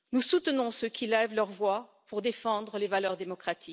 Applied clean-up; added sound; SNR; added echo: none; none; none; none.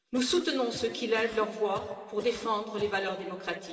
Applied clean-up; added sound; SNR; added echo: none; Cough; 16 dB; reverberation time 2.5 s.